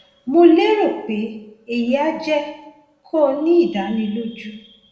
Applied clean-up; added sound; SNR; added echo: none; none; none; reverberation time 0.7 s.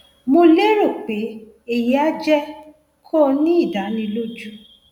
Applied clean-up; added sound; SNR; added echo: none; none; none; none.